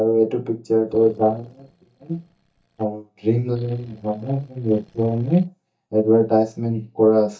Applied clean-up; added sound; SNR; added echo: neural mask model DeepFilterNet 3.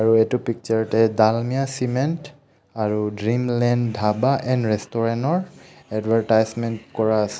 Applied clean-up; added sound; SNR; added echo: none; none; none; none.